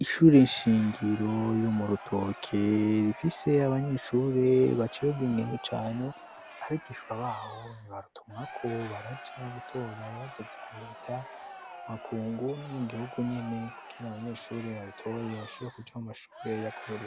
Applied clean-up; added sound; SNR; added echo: none; Crowd; 17 dB; none.